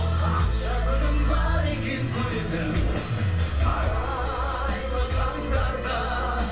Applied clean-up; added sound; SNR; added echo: none; Chime; 18 dB; reverberation time 0.3 s.